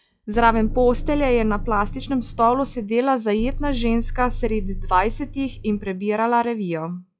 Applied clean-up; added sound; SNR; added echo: classical method log-MMSE.